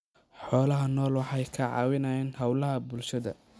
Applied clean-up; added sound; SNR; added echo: none; none; none; none.